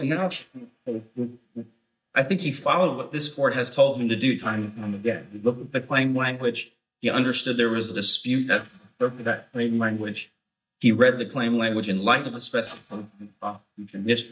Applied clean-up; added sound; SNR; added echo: neural mask model DeepFilterNet 3.